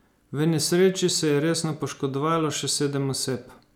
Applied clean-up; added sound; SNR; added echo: none; none; none; none.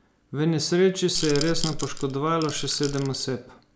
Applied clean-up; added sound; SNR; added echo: none; Rattle / Rattle (instrument); 6 dB; none.